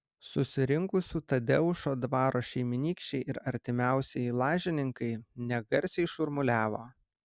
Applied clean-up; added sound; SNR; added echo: none; none; none; none.